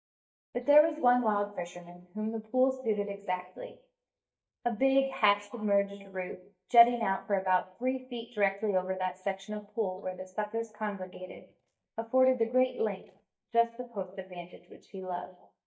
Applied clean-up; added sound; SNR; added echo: neural mask model DeepFilterNet 3.